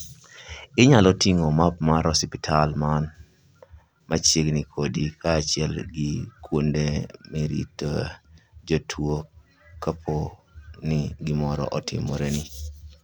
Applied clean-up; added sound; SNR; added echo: none; none; none; none.